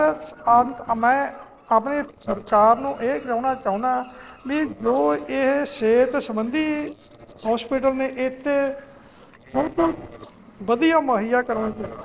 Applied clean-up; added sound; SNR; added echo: neural separator model SepFormer DNS4.